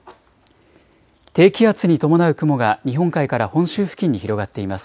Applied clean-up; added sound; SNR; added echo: none; none; none; none.